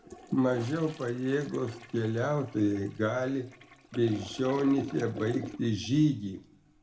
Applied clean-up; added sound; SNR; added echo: none; Toilet flush; 16 dB; reverberation time 0.6 s.